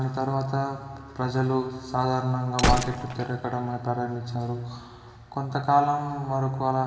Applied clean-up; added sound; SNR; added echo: none; Gunshot, gunfire; 4 dB; reverberation time 2.5 s.